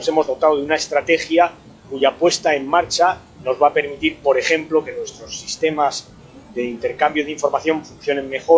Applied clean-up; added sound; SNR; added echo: classical method log-MMSE.